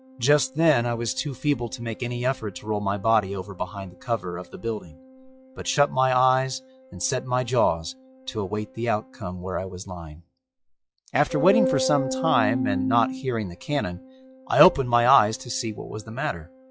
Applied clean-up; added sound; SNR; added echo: classical method log-MMSE.